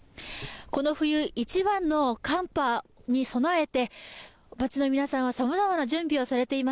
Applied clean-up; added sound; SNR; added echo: none; none; none; none.